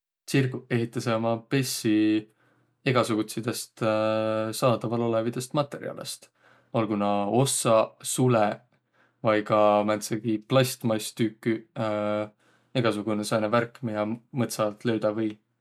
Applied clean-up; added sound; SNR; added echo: none; none; none; none.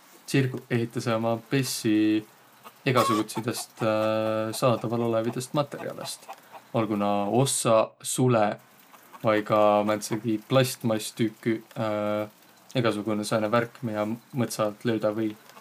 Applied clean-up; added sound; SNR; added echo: none; Chicken, rooster; 17 dB; none.